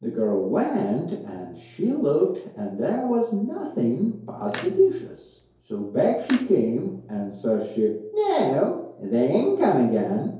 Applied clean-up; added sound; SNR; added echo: none; Splash, splatter; 19 dB; reverberation time 2.4 s.